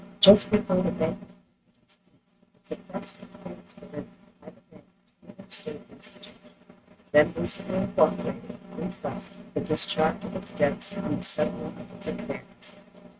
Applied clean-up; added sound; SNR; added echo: neural mask model RNNoise.